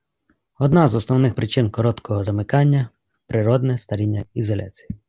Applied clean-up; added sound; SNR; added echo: none; none; none; none.